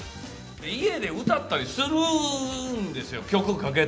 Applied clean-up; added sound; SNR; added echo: none; none; none; none.